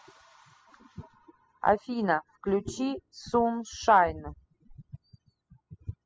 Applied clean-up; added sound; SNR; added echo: classical method spectral subtraction.